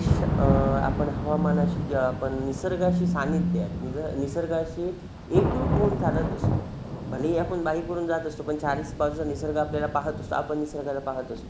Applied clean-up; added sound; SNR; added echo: none; Thunder / Rain + Telephone; 0 dB; none.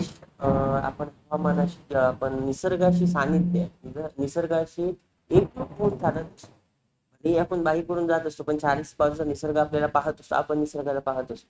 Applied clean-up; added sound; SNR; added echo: neural mask model RNNoise.